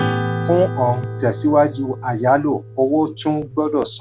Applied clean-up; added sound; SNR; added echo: none; Acoustic guitar / Strum; 7 dB; none.